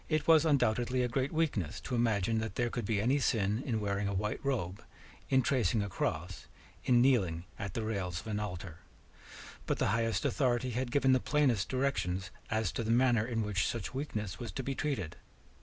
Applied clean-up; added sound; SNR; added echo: none; none; none; none.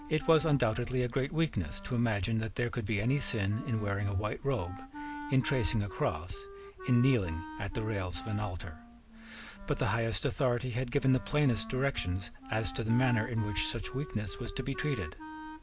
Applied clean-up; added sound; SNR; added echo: none; Wind instrument, woodwind instrument; 15 dB; none.